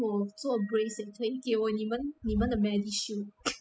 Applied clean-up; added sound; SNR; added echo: classical method spectral subtraction.